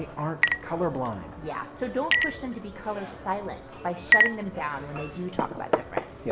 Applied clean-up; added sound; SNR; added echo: none; Chink, clink; -4 dB; reverberation time 0.8 s.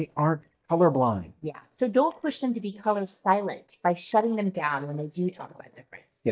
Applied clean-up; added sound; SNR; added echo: neural mask model DeepFilterNet 3.